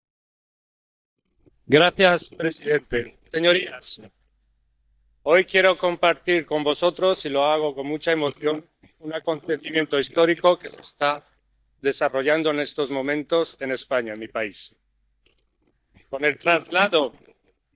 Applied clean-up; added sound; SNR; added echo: neural mask model DeepFilterNet 3.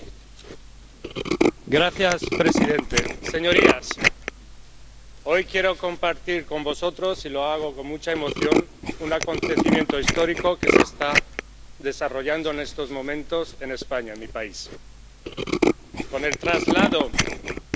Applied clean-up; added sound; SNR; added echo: none; Tools; -1 dB; none.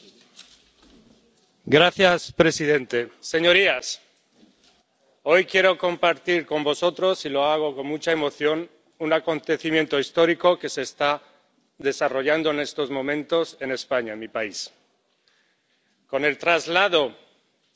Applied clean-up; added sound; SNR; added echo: none; none; none; none.